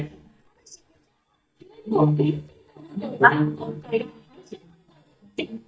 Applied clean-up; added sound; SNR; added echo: neural mask model DeepFilterNet 3.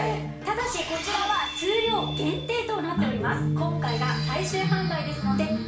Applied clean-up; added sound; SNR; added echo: none; Guitar; 1 dB; reverberation time 0.4 s.